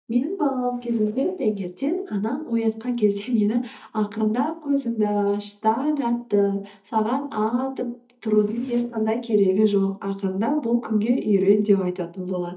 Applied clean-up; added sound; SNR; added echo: neural mask model DeepFilterNet 3.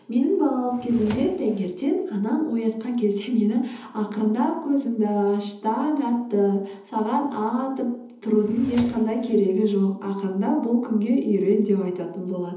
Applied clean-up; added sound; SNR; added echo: none; Drawer open or close; 17 dB; reverberation time 0.7 s.